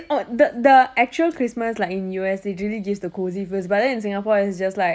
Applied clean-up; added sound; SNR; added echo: none; none; none; none.